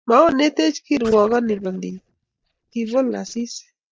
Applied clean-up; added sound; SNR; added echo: neural mask model DeepFilterNet 3.